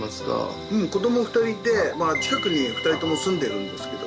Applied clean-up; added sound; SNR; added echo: none; Printer / Engine; 15 dB; none.